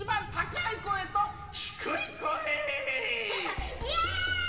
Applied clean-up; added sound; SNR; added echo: none; Thunder; 17 dB; reverberation time 2.4 s.